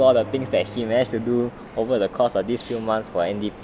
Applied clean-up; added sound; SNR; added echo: none; Bowed string instrument; 20 dB; none.